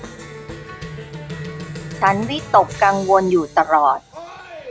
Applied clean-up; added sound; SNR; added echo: none; Cheering; 13 dB; none.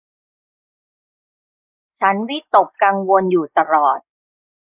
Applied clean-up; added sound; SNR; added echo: neural mask model Resemble Enhance denoiser.